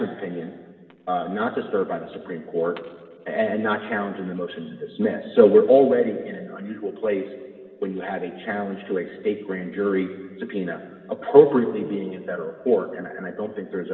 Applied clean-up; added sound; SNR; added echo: none; none; none; reverberation time 1.7 s.